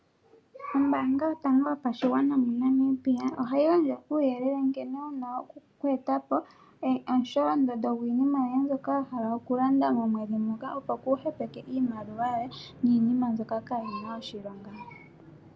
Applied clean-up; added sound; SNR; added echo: none; none; none; none.